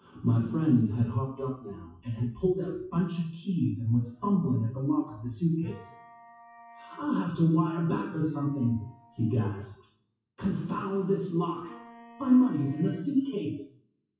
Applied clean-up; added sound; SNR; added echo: classical method WPE with log-MMSE.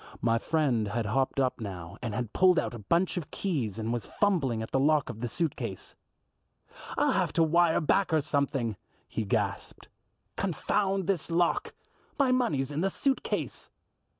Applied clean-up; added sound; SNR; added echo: none; none; none; none.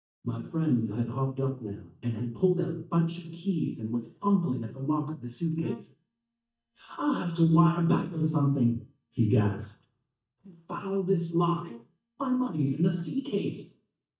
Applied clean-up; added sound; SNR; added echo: neural mask model DeepFilterNet 3.